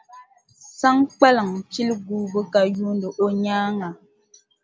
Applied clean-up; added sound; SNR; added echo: none; none; none; none.